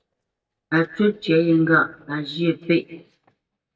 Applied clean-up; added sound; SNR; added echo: neural mask model DeepFilterNet 3.